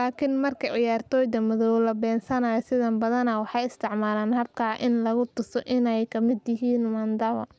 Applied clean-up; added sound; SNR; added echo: none; none; none; none.